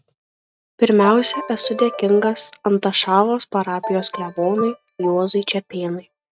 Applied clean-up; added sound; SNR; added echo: neural mask model RNNoise.